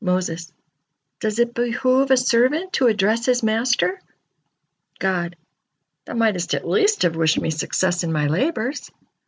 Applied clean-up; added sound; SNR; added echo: none; none; none; none.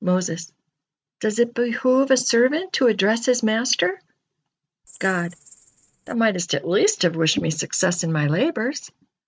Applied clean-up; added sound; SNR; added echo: neural mask model RNNoise.